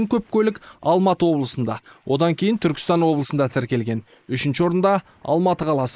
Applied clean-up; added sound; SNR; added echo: neural mask model Resemble Enhance denoiser.